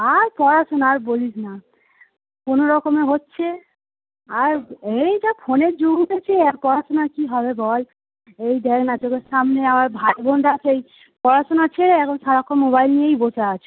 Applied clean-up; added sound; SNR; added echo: none; none; none; none.